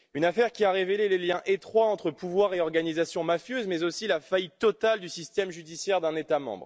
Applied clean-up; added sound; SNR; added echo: none; none; none; none.